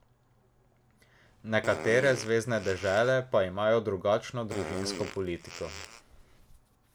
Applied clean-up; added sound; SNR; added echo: none; Fart; 11 dB; none.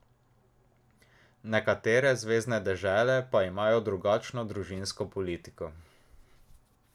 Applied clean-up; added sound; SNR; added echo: none; none; none; none.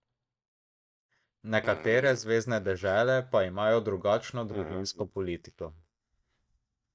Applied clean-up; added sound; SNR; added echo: neural mask model DeepFilterNet 3.